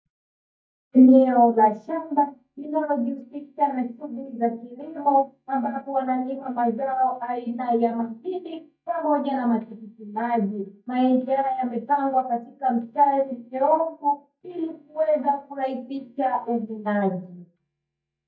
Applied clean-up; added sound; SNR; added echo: neural mask model DeepFilterNet 3.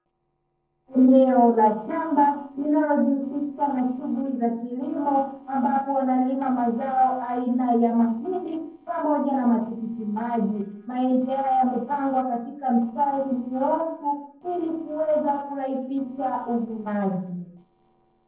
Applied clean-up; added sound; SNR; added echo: neural separator model SepFormer DNS4.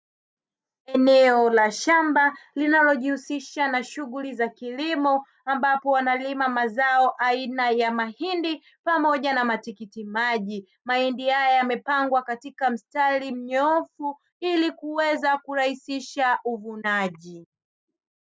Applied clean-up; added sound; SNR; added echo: none; none; none; none.